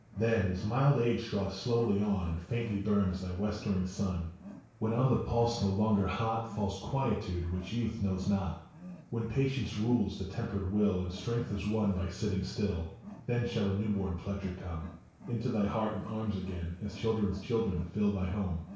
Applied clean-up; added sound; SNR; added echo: none; Wild animals; 17 dB; reverberation time 0.6 s.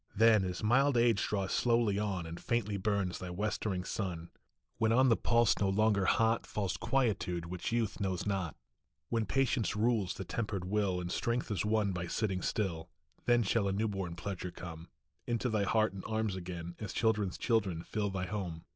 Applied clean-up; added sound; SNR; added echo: none; none; none; none.